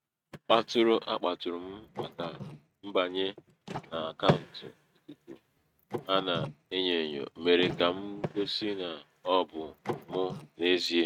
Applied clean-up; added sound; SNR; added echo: neural mask model RNNoise.